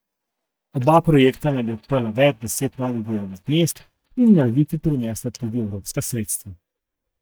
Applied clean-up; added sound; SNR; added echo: neural mask model DeepFilterNet 3.